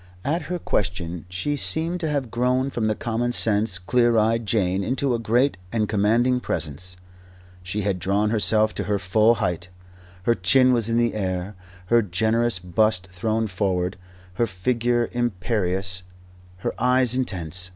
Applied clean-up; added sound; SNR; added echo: none; none; none; none.